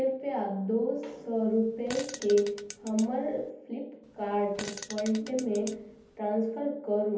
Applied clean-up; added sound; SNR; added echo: none; Fart; 15 dB; reverberation time 0.6 s.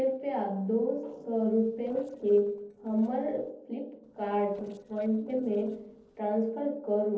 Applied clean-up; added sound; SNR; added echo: neural separator model SepFormer DNS4.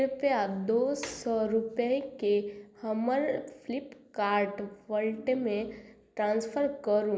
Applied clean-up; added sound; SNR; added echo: none; none; none; none.